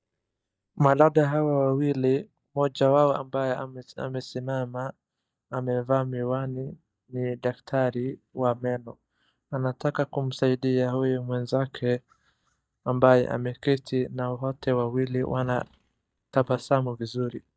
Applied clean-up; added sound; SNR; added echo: neural mask model DeepFilterNet 3.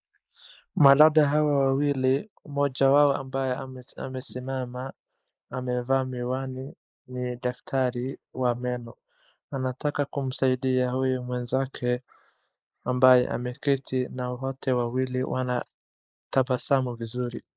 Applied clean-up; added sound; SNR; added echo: neural mask model Resemble Enhance denoiser.